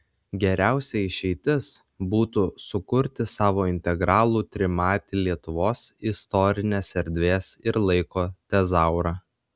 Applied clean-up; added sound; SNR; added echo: none; none; none; none.